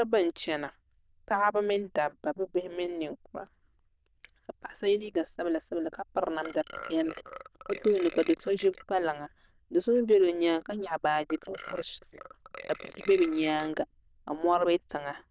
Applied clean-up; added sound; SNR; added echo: neural diffusion model UNIVERSE++.